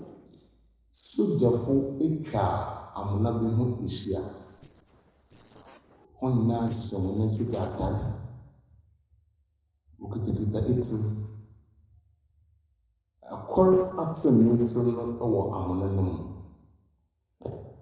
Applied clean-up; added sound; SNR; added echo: neural separator model SepFormer DNS4.